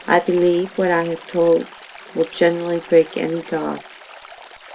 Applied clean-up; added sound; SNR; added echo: none; Stream; 19 dB; none.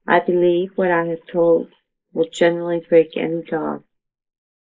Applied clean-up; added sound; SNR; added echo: neural mask model Resemble Enhance denoiser.